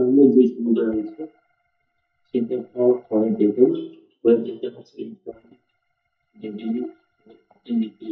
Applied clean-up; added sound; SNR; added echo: neural mask model DeepFilterNet 3.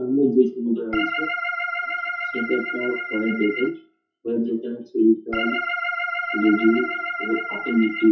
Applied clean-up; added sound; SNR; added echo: classical method WPE with log-MMSE.